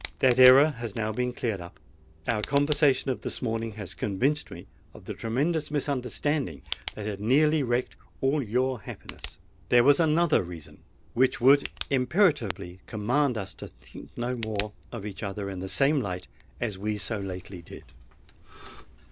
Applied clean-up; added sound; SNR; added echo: none; Tick; 13 dB; none.